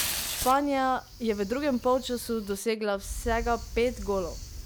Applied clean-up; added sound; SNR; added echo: none; Fire; 9 dB; none.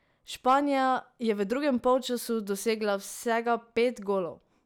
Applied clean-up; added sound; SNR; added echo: none; none; none; none.